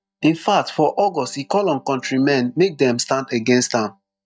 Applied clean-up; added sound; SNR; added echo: neural mask model DeepFilterNet 3.